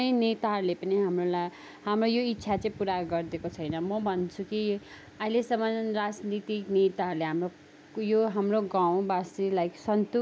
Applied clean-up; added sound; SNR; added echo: none; none; none; none.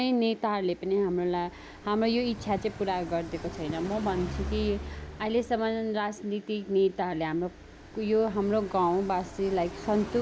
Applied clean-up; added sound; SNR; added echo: none; Car passing by; 13 dB; none.